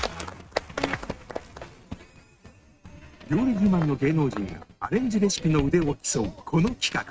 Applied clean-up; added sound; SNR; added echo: neural mask model RNNoise.